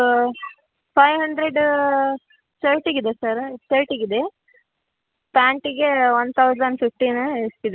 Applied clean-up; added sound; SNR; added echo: none; none; none; none.